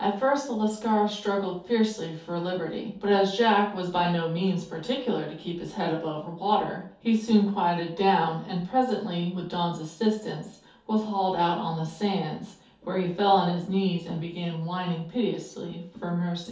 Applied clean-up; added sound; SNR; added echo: none; none; none; reverberation time 0.5 s.